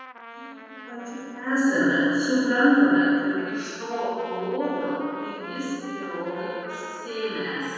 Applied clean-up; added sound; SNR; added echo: none; Trumpet; 16 dB; reverberation time 2.1 s.